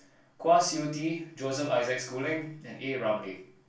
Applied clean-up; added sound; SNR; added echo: none; none; none; reverberation time 0.3 s.